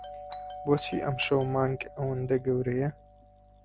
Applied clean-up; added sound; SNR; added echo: none; Doorbell; 14 dB; none.